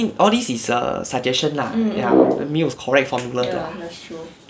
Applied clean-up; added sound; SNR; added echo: none; Brass instrument; -1 dB; none.